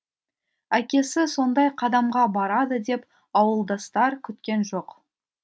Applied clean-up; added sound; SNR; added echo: none; none; none; none.